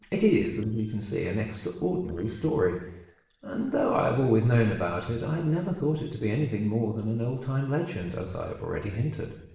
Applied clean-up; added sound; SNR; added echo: neural separator model SepFormer DNS4.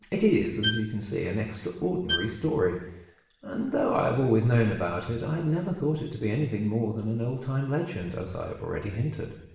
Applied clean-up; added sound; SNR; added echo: none; Bowed string instrument; 6 dB; reverberation time 0.9 s.